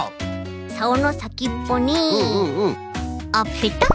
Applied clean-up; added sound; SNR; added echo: none; none; none; none.